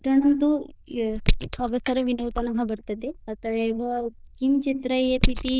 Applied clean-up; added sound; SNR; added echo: neural diffusion model UNIVERSE++.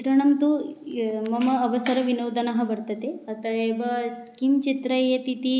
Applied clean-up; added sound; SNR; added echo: none; none; none; none.